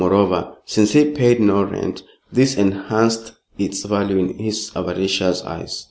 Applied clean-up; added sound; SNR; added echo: none; none; none; none.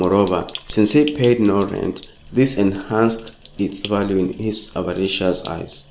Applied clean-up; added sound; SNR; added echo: none; Sink (filling or washing); 15 dB; none.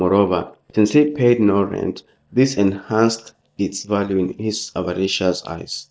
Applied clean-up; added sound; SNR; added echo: neural mask model DeepFilterNet 3.